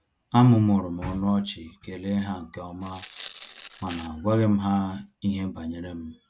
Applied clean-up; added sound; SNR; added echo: none; Tearing; 18 dB; none.